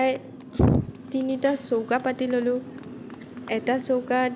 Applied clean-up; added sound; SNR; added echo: none; Motorcycle; 15 dB; none.